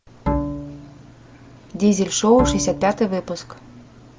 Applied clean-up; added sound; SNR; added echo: none; Bowed string instrument; 5 dB; none.